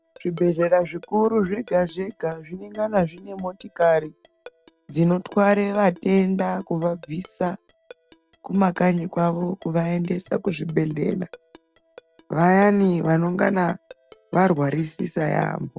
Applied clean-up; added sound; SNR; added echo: neural separator model SepFormer DNS4.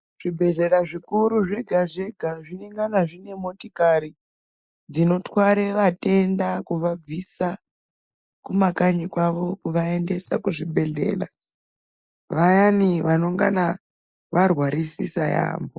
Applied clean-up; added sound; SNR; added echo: neural mask model Resemble Enhance denoiser.